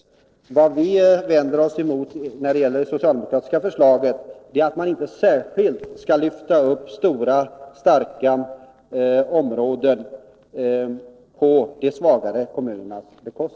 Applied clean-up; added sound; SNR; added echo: neural separator model SepFormer DNS4.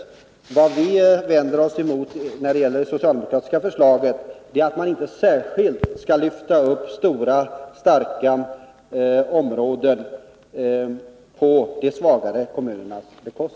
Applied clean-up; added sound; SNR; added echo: none; Crackle; 14 dB; none.